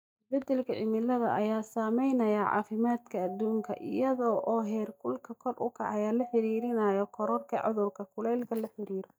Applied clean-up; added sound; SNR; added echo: neural mask model DeepFilterNet 3.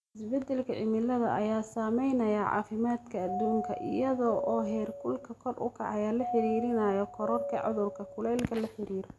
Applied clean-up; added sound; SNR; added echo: none; Doorbell; 6 dB; none.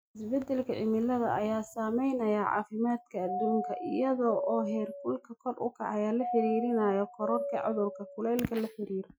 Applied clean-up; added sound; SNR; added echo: classical method Wiener filter.